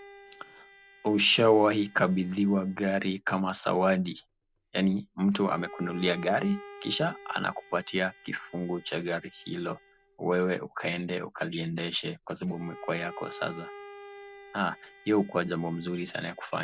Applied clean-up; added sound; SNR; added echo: none; Bowed string instrument; 20 dB; none.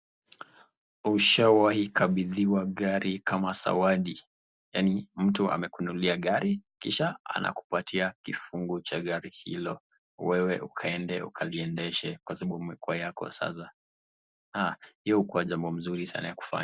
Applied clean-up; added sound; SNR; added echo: none; none; none; none.